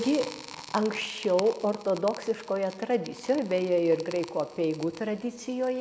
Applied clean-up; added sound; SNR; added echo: none; Crackle; 17 dB; none.